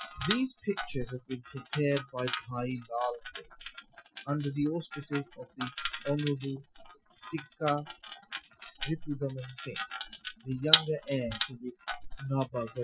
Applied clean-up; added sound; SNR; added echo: classical method Wiener filter.